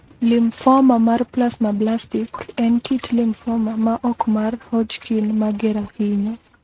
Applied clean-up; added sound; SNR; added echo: neural mask model RNNoise.